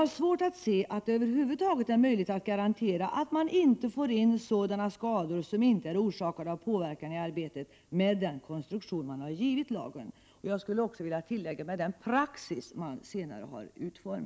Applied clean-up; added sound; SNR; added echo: none; none; none; none.